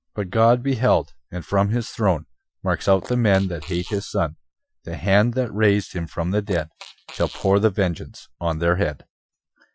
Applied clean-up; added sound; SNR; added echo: classical method Wiener filter.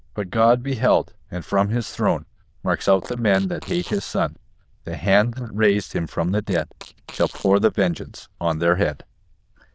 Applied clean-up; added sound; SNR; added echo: neural diffusion model UNIVERSE++.